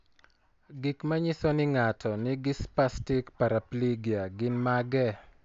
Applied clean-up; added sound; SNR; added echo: none; none; none; none.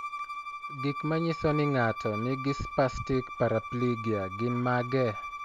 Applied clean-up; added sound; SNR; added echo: none; Bowed string instrument; 8 dB; none.